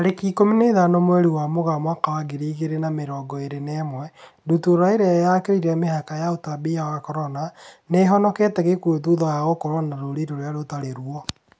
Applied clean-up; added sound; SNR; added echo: none; none; none; none.